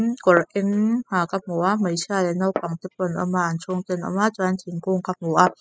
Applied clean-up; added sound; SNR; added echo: classical method spectral subtraction.